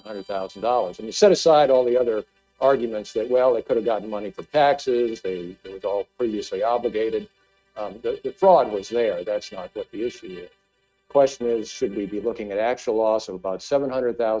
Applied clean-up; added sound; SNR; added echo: neural mask model RNNoise.